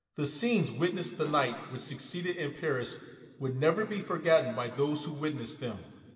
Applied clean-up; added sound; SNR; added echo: neural separator model SepFormer DNS4.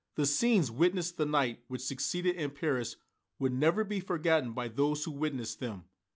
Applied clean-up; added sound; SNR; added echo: none; none; none; none.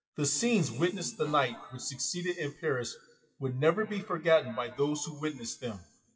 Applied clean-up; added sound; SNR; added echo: classical method WPE with log-MMSE.